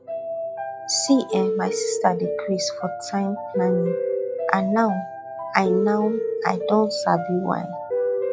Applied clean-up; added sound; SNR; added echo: classical method log-MMSE.